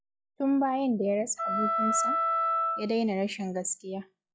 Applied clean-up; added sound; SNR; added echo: classical method log-MMSE.